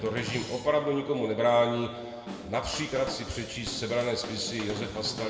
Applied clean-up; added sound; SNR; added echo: none; Drum / Drum kit; 13 dB; reverberation time 2.0 s.